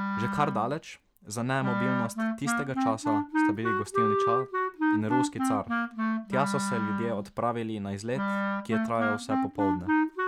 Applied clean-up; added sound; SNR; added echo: none; Wind instrument, woodwind instrument; -3 dB; none.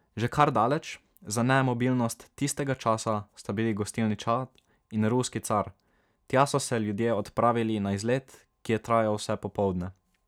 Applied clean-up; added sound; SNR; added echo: none; none; none; none.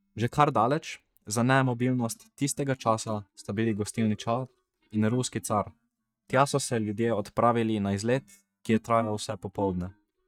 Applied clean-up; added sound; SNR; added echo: neural mask model DeepFilterNet 3.